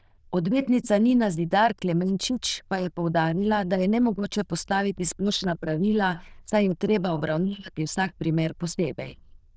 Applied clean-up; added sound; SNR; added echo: neural diffusion model UNIVERSE++.